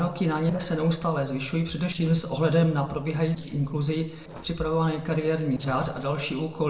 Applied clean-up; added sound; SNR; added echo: neural separator model SepFormer DNS4.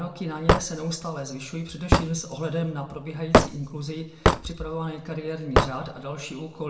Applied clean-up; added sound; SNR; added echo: none; Hammer / Wood; -5 dB; reverberation time 0.6 s.